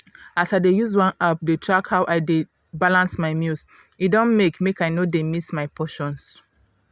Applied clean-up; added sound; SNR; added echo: none; none; none; none.